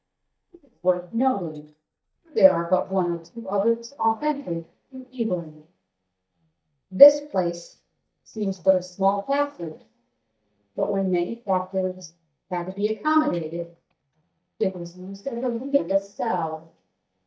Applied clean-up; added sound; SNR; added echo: neural mask model DeepFilterNet 3.